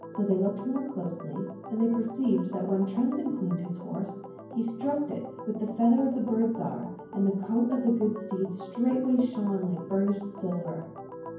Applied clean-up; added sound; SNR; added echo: none; Organ; 13 dB; reverberation time 0.9 s.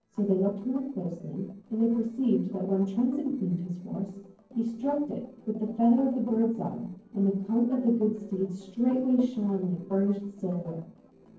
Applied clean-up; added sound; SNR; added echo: neural separator model SepFormer DNS4.